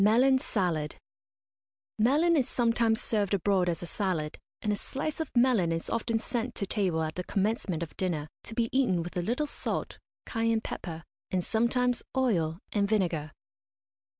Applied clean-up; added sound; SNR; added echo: none; none; none; none.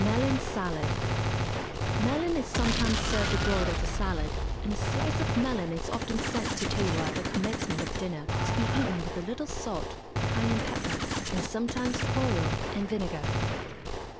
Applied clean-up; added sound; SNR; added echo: none; Gunshot, gunfire; -3 dB; none.